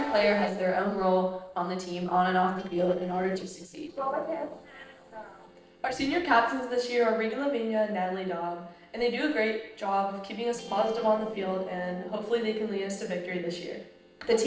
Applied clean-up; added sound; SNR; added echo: neural separator model SepFormer DNS4.